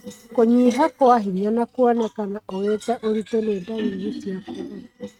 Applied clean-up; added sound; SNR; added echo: neural mask model RNNoise.